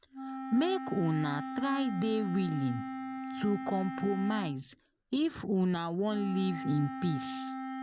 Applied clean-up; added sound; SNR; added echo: none; Wind instrument, woodwind instrument; 7 dB; none.